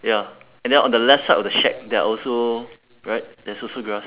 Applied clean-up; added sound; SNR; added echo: none; none; none; none.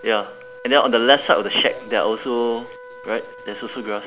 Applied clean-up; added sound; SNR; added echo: none; Wind instrument, woodwind instrument; 18 dB; none.